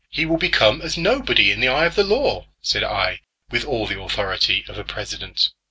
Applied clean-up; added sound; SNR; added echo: none; none; none; none.